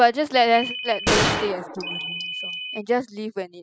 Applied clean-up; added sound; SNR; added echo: classical method spectral subtraction.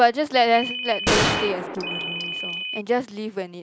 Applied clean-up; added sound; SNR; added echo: none; Gunshot, gunfire + Ringtone; 2 dB; none.